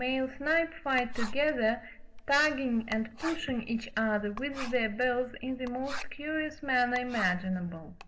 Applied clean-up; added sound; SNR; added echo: none; Writing; 10 dB; reverberation time 0.4 s.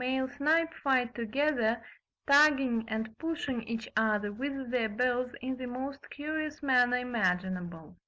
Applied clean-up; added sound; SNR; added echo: none; none; none; none.